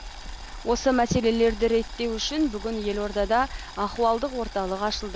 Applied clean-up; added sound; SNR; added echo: none; Boiling; 12 dB; none.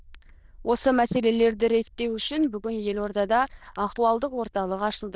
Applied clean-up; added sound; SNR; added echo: neural diffusion model UNIVERSE++.